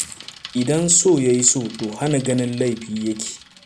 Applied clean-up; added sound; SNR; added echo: none; Bicycle; 20 dB; none.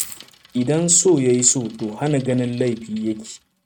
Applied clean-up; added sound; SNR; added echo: neural mask model RNNoise.